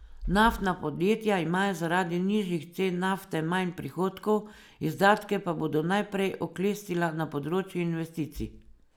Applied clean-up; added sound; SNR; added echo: none; none; none; none.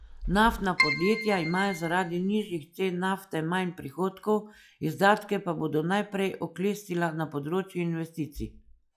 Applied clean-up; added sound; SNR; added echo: classical method log-MMSE.